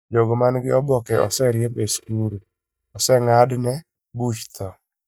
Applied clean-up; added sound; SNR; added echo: neural mask model DeepFilterNet 3.